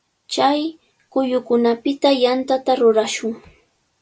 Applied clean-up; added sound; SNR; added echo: none; none; none; none.